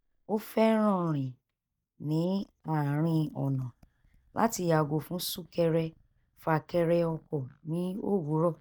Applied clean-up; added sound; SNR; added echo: neural mask model DeepFilterNet 3.